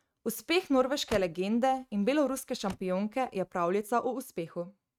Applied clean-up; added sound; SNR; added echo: neural mask model RNNoise.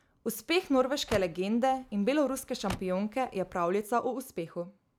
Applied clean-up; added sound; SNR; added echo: none; Car; 15 dB; none.